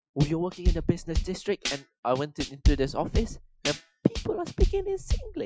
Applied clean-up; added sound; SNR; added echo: classical method Wiener filter.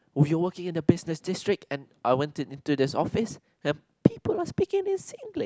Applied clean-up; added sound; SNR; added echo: none; none; none; none.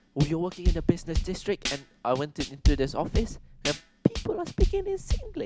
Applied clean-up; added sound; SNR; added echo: none; Drum / Drum kit; 0 dB; none.